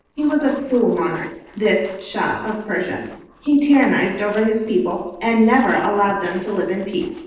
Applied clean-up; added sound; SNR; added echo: neural separator model SepFormer DNS4.